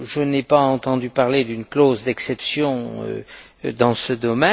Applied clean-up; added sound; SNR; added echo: none; none; none; none.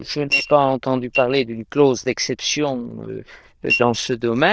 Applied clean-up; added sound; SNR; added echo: neural diffusion model UNIVERSE++.